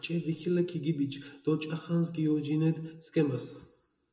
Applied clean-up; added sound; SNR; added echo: none; none; none; reverberation time 0.2 s.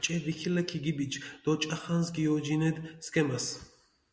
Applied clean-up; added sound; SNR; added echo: none; none; none; none.